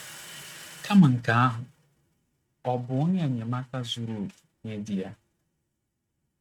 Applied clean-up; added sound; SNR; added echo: neural mask model RNNoise.